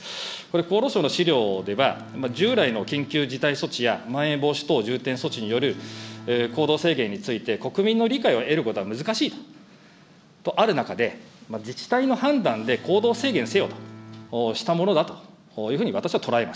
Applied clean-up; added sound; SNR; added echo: none; Bowed string instrument; 18 dB; none.